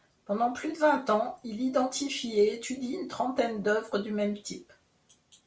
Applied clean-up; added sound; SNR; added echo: none; none; none; none.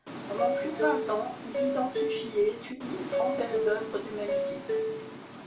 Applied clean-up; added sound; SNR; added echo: none; Subway, metro, underground; -1 dB; reverberation time 0.2 s.